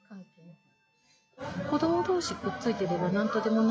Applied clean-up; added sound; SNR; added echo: classical method log-MMSE.